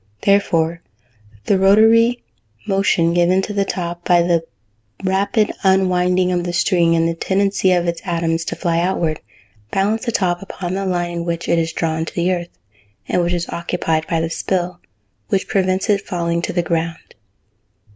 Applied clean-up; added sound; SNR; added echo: none; none; none; none.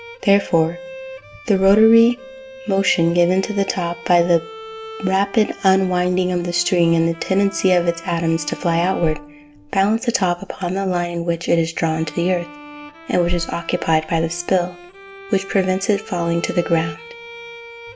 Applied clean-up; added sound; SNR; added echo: none; Bowed string instrument; 18 dB; reverberation time 0.4 s.